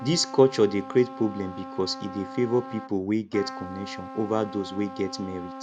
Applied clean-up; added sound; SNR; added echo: none; Trumpet; 12 dB; none.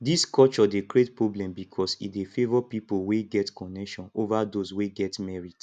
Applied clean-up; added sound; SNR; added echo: none; none; none; none.